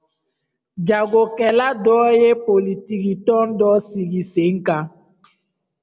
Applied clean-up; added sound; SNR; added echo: none; none; none; none.